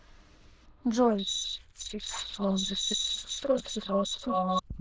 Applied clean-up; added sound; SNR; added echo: neural diffusion model UNIVERSE++.